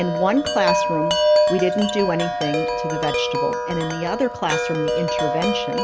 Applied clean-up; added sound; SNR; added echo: none; Wind chime; -2 dB; none.